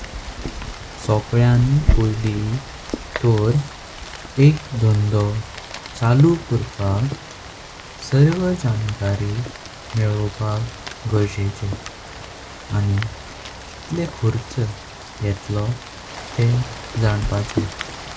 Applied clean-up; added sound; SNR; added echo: none; Rain; 9 dB; none.